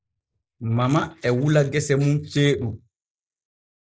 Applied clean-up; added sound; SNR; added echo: neural mask model Resemble Enhance denoiser.